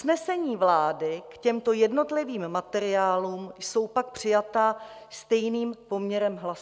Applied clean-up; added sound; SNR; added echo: none; none; none; none.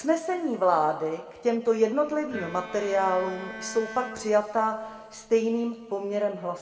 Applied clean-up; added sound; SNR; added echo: none; Bowed string instrument; 15 dB; reverberation time 1.6 s.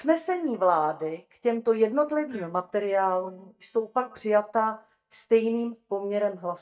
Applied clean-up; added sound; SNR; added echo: neural mask model DeepFilterNet 3.